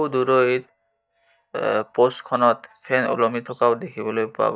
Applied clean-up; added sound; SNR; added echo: neural mask model DeepFilterNet 3.